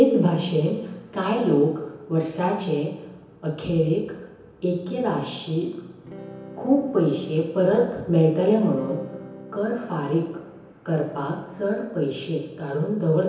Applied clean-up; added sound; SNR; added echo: none; Electric guitar / Strum; 18 dB; reverberation time 0.9 s.